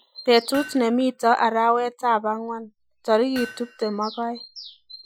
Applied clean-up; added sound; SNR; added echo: classical method Wiener filter.